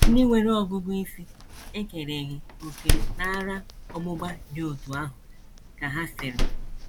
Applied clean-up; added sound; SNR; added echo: none; Door; -1 dB; none.